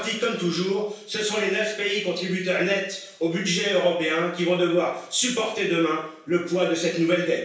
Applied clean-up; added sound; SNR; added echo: none; none; none; reverberation time 0.7 s.